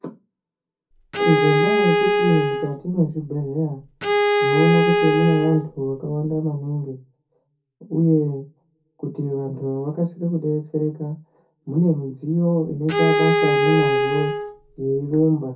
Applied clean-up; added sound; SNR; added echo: none; Bowed string instrument; -2 dB; reverberation time 0.3 s.